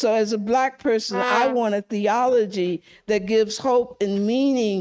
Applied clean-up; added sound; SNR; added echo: neural mask model RNNoise.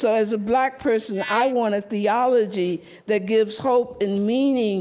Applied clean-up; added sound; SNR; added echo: neural mask model Resemble Enhance denoiser.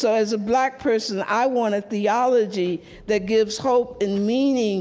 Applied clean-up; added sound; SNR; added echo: none; none; none; none.